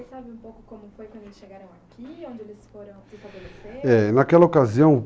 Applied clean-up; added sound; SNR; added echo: none; none; none; none.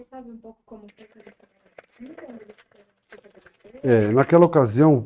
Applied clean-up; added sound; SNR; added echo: neural mask model RNNoise.